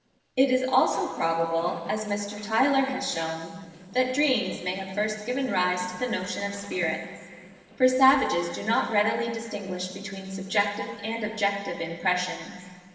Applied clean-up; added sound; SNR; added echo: neural separator model SepFormer DNS4.